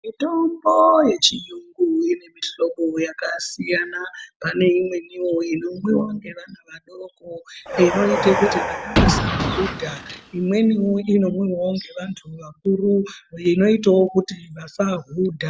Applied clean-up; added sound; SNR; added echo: none; Car; 1 dB; none.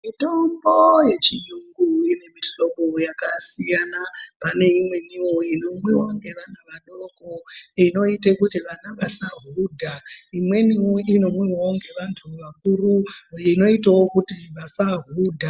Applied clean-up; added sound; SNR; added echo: none; none; none; none.